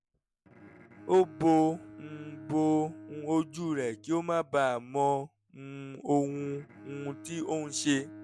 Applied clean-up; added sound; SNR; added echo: none; Bowed string instrument; 19 dB; none.